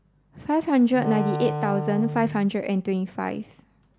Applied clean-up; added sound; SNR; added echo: none; Wind instrument, woodwind instrument; 7 dB; none.